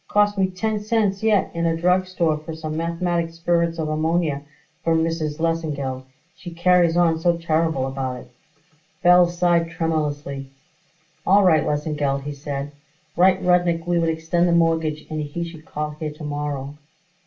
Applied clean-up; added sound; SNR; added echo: none; none; none; reverberation time 0.2 s.